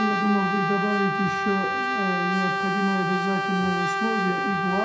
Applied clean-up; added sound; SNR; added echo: none; Brass instrument; -1 dB; reverberation time 0.5 s.